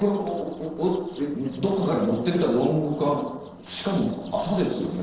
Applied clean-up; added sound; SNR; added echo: neural separator model SepFormer DNS4.